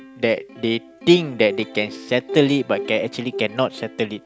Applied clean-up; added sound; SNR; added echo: none; Plucked string instrument; 14 dB; none.